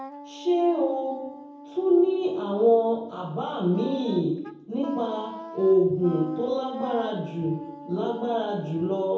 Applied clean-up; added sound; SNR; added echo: none; Wind instrument, woodwind instrument; 16 dB; reverberation time 0.9 s.